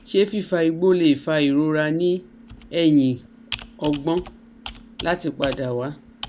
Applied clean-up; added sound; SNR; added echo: none; Computer keyboard; 18 dB; none.